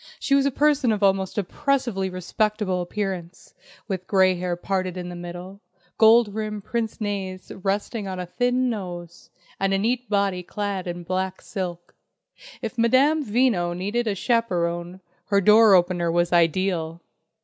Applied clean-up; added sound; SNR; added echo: none; none; none; none.